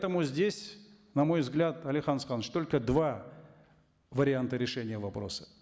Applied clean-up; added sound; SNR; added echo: none; none; none; none.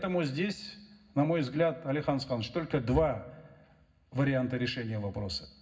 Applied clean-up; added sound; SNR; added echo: none; none; none; reverberation time 0.4 s.